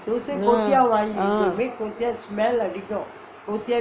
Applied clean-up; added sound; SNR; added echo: none; none; none; none.